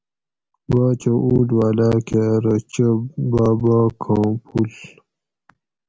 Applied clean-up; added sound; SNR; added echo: none; none; none; none.